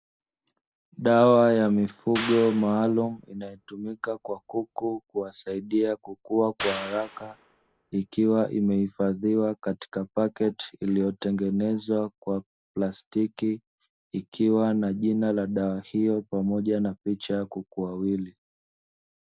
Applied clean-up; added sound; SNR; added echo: none; Clapping; 15 dB; none.